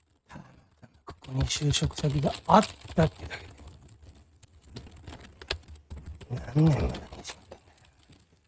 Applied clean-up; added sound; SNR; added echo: neural mask model RNNoise.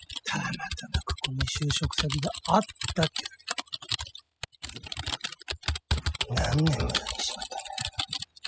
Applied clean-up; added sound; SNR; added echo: classical method spectral subtraction.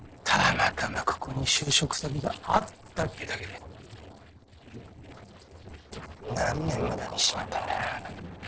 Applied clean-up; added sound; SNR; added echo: neural separator model SepFormer DNS4.